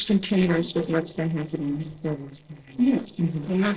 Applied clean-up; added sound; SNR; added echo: neural separator model SepFormer DNS4.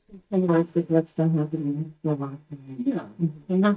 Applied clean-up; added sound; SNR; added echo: neural mask model DeepFilterNet 3.